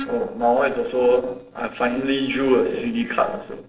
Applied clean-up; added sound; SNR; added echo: neural separator model SepFormer DNS4.